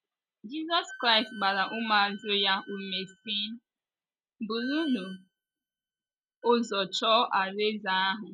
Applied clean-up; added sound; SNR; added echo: neural mask model RNNoise.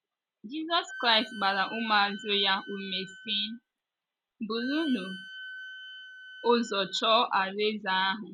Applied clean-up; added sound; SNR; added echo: none; Wind instrument, woodwind instrument; 14 dB; none.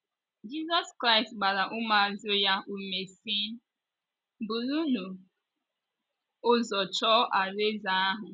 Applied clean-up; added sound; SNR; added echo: none; none; none; none.